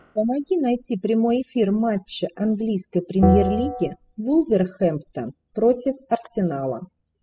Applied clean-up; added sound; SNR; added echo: classical method spectral subtraction.